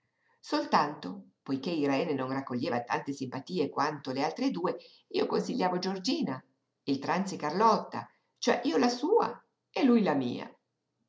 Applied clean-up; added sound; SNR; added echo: none; none; none; none.